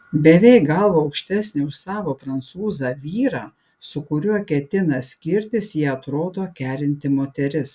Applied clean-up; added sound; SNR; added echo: none; none; none; none.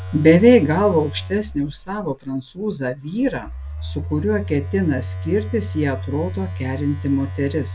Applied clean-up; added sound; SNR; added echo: none; Telephone; 9 dB; none.